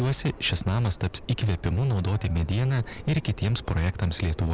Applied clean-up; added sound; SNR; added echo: none; Subway, metro, underground; 17 dB; none.